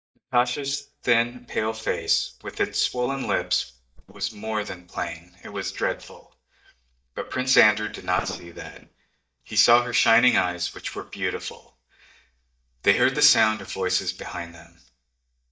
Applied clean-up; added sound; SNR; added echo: neural mask model DeepFilterNet 3.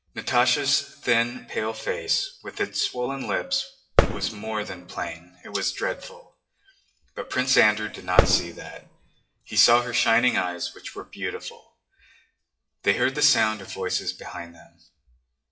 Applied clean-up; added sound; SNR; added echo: classical method WPE with log-MMSE.